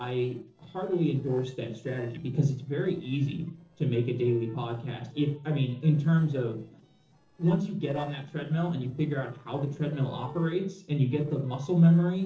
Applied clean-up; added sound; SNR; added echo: neural separator model SepFormer DNS4.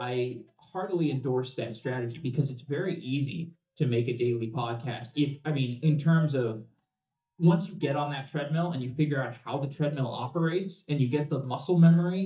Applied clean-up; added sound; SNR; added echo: neural mask model DeepFilterNet 3.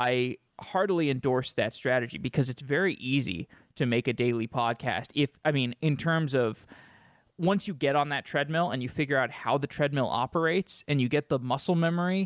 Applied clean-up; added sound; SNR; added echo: none; none; none; none.